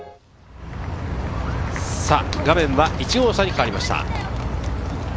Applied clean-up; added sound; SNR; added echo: none; none; none; none.